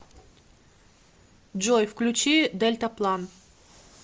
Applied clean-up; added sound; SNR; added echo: none; none; none; none.